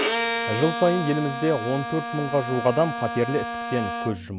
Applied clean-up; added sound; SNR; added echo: none; Bowed string instrument; 4 dB; none.